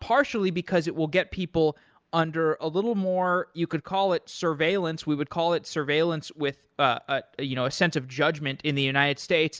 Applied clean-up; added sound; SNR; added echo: none; none; none; none.